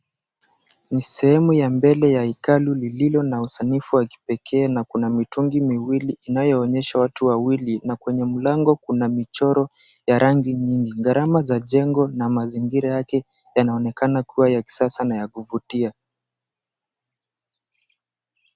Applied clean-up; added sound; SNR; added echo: none; none; none; none.